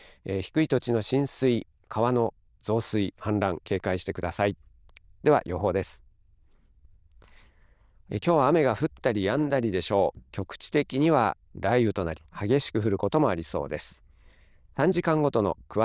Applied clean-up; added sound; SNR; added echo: neural diffusion model UNIVERSE++.